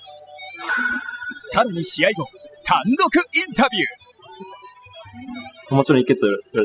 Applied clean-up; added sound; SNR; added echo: classical method spectral subtraction.